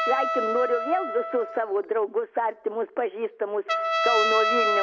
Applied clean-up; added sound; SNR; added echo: none; Trumpet; 1 dB; none.